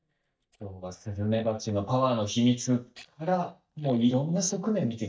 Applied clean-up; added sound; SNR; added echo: neural mask model DeepFilterNet 3.